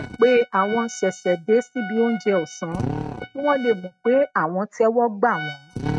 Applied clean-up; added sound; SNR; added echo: neural mask model RNNoise.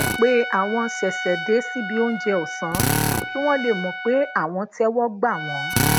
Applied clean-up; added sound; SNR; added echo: none; Drill + Trumpet; 3 dB; none.